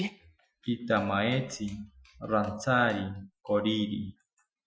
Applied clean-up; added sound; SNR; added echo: classical method Wiener filter.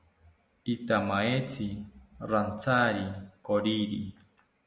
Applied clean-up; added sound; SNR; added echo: none; none; none; none.